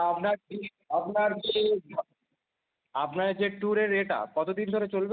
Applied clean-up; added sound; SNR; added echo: none; none; none; none.